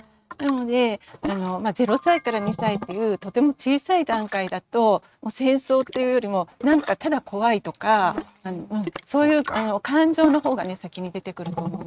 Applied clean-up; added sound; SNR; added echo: neural mask model RNNoise.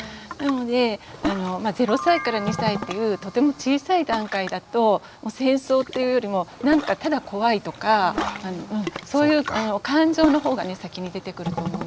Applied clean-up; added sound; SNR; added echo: none; Ocean; 11 dB; none.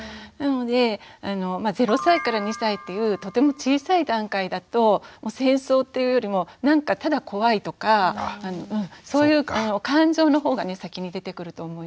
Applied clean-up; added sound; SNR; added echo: none; none; none; none.